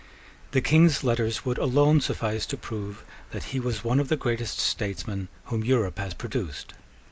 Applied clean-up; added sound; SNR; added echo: none; none; none; none.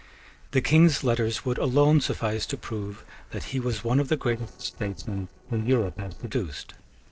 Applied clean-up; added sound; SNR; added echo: neural separator model SepFormer DNS4.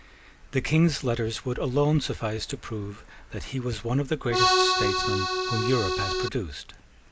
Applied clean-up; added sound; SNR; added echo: none; Accordion; -3 dB; none.